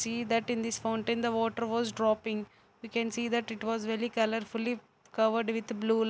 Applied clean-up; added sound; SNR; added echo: none; none; none; none.